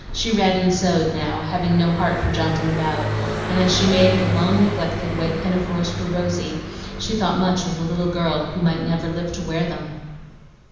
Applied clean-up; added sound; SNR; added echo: none; Car passing by; 6 dB; reverberation time 1.1 s.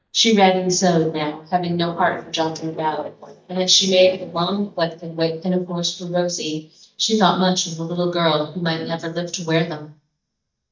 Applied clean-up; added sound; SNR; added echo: neural mask model DeepFilterNet 3.